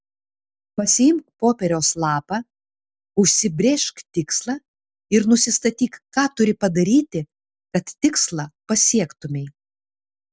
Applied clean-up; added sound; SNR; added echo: none; none; none; none.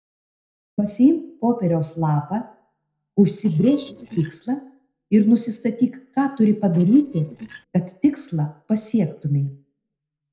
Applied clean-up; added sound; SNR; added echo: neural separator model SepFormer DNS4.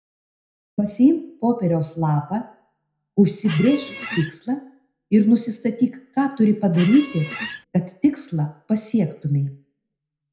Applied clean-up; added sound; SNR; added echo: none; Squeak; 11 dB; reverberation time 0.4 s.